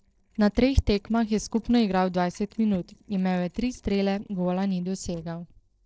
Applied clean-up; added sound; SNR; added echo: neural separator model SepFormer DNS4.